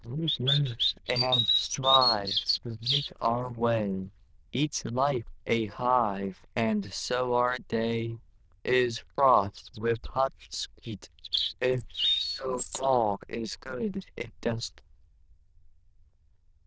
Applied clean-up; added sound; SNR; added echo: neural diffusion model UNIVERSE++.